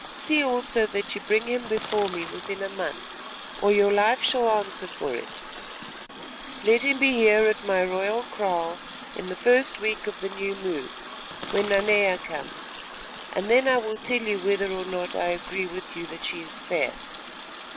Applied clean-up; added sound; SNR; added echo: none; Water tap, faucet + Crackle; 10 dB; none.